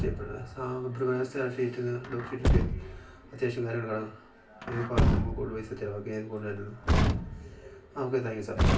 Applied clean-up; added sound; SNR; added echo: none; Truck; -3 dB; reverberation time 0.3 s.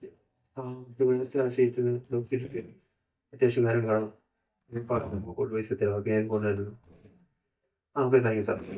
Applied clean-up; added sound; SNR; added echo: neural mask model DeepFilterNet 3.